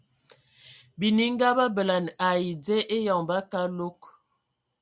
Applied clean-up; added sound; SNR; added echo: none; none; none; none.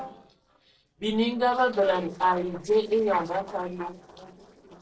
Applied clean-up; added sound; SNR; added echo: neural separator model SepFormer DNS4.